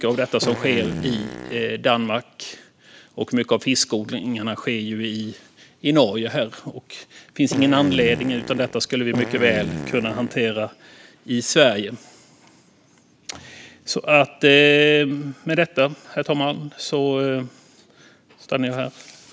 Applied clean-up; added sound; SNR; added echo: none; Fart; 8 dB; none.